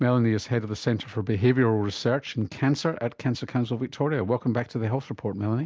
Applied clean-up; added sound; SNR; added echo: none; none; none; none.